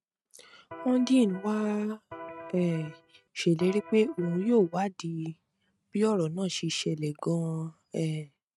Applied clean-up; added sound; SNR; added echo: neural mask model RNNoise.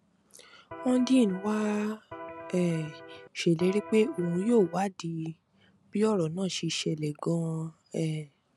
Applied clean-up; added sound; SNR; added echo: none; Electric guitar; 15 dB; none.